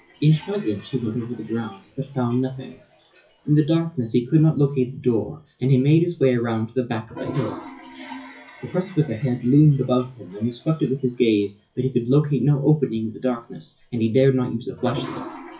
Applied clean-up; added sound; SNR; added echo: classical method WPE with log-MMSE.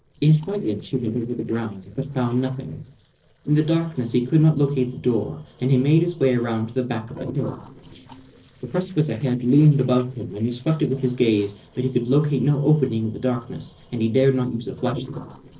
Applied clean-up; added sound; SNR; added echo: neural separator model SepFormer DNS4.